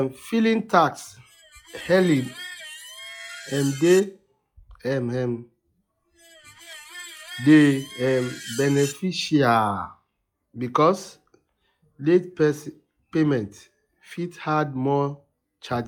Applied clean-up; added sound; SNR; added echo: classical method log-MMSE.